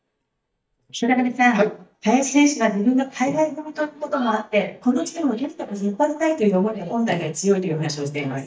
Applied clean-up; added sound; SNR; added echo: neural mask model DeepFilterNet 3.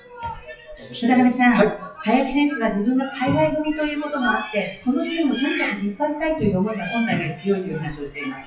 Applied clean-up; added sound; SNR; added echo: classical method WPE with log-MMSE.